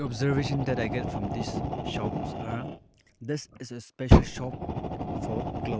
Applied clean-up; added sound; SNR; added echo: none; Fire; -5 dB; none.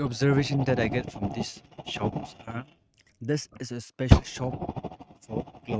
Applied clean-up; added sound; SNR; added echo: neural mask model RNNoise.